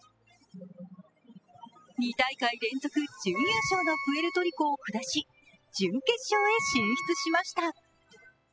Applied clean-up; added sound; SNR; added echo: classical method spectral subtraction.